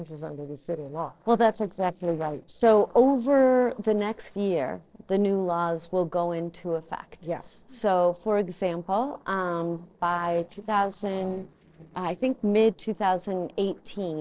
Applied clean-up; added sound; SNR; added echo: neural separator model SepFormer DNS4.